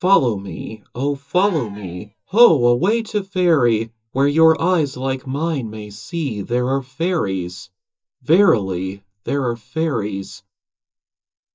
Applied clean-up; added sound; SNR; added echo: neural mask model DeepFilterNet 3.